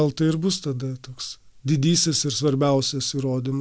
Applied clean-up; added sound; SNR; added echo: none; none; none; none.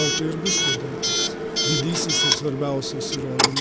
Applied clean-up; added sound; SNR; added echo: none; Coin (dropping) / Alarm; -4 dB; none.